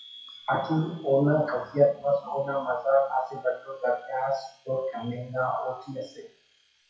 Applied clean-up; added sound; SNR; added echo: classical method WPE with log-MMSE.